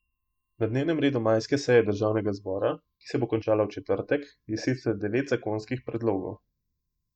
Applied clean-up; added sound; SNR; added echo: neural mask model DeepFilterNet 3.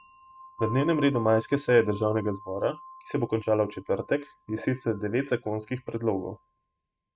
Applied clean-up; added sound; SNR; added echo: neural mask model RNNoise.